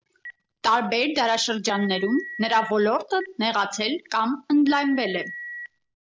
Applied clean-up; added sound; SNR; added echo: none; Telephone; 16 dB; none.